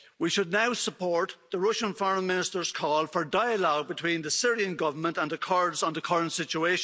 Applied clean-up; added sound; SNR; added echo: none; none; none; none.